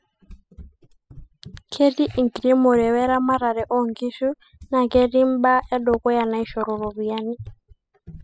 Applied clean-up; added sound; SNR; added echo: classical method spectral subtraction.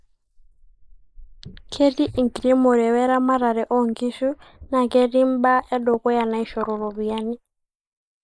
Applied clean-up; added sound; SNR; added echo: neural mask model Resemble Enhance denoiser.